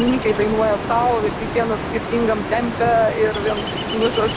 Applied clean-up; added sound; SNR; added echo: none; Ocean; 6 dB; none.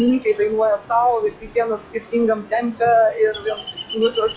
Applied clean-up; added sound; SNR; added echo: classical method log-MMSE.